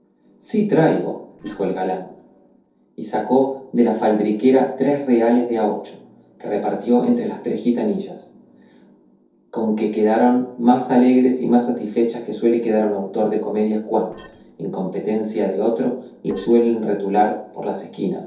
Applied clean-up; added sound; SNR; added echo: neural separator model SepFormer DNS4.